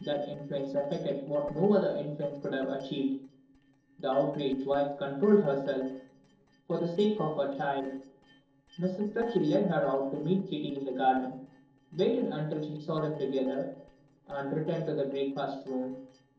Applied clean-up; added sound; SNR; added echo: neural separator model SepFormer DNS4.